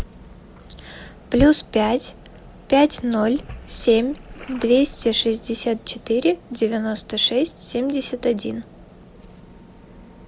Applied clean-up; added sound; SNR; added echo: none; Splash, splatter; 19 dB; none.